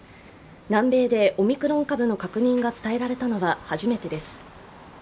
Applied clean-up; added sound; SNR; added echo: none; none; none; none.